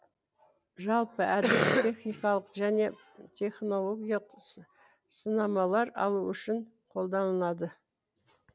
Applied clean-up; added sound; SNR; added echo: none; Cough; -3 dB; none.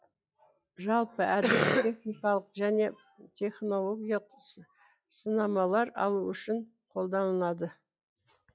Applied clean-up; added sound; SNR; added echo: classical method log-MMSE.